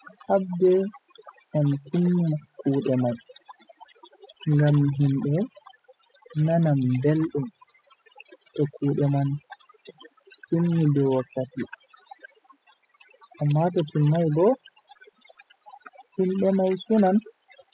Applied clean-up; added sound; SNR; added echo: classical method spectral subtraction.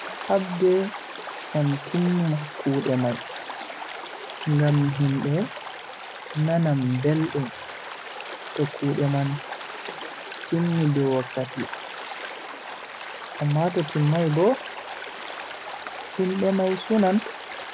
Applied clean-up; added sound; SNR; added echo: none; Stream; 11 dB; none.